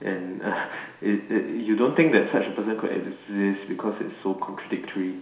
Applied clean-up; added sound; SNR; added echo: none; none; none; reverberation time 0.7 s.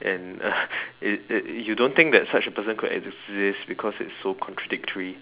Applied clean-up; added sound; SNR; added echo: none; none; none; none.